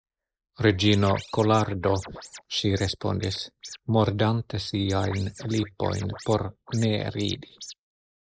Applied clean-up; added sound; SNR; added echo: neural mask model Resemble Enhance denoiser.